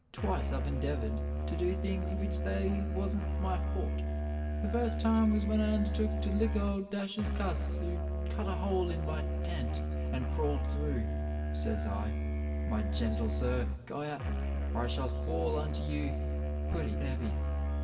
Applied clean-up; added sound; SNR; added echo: none; Musical instrument; -3 dB; reverberation time 1.7 s.